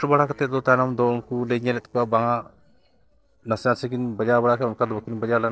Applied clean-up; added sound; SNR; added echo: neural separator model SepFormer DNS4.